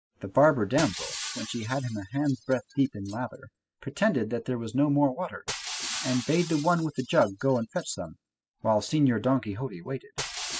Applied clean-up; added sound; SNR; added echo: classical method spectral subtraction.